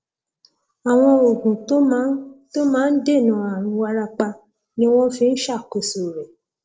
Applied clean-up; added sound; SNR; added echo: neural separator model SepFormer DNS4.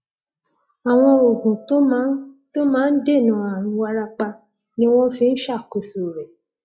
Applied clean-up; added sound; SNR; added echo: classical method log-MMSE.